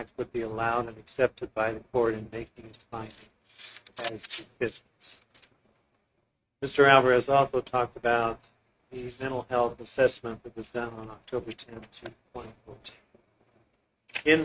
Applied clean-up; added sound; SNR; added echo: neural mask model RNNoise.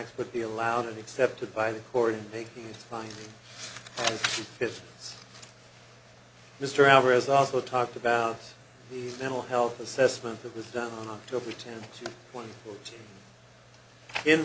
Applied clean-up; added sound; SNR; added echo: none; none; none; none.